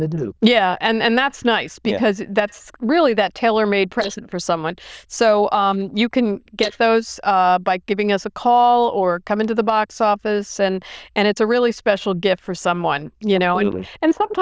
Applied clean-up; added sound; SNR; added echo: neural diffusion model UNIVERSE++.